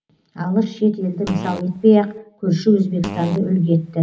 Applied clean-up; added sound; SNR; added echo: none; Fart; 14 dB; reverberation time 0.4 s.